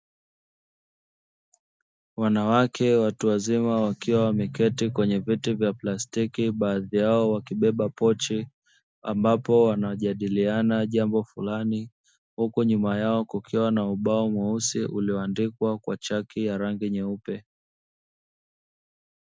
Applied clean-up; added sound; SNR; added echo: none; none; none; none.